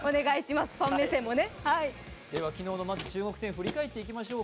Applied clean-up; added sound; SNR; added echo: none; Walk, footsteps; 16 dB; none.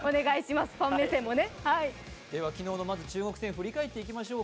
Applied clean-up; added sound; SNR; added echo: none; none; none; none.